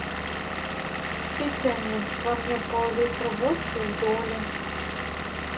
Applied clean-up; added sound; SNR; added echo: none; Engine / Vehicle; 1 dB; reverberation time 0.2 s.